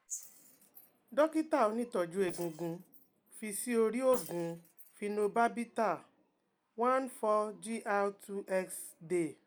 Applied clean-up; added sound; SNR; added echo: neural mask model Resemble Enhance denoiser.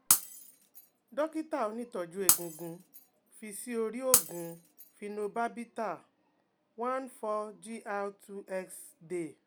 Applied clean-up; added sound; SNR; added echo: none; Shatter; -4 dB; none.